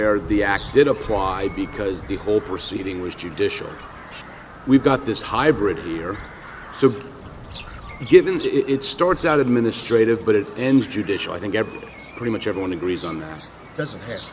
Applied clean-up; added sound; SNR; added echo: none; Bird vocalization, bird call, bird song; 16 dB; none.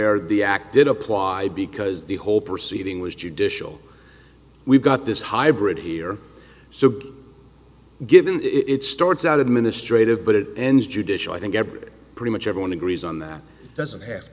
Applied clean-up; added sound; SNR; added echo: none; none; none; none.